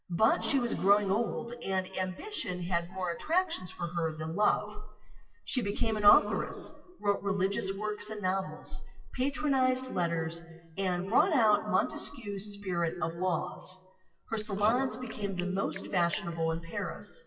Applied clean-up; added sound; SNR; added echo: classical method WPE with log-MMSE.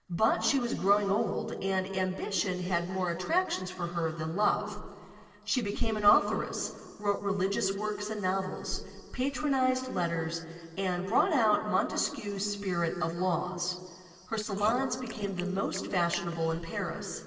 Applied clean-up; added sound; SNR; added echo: neural separator model SepFormer DNS4.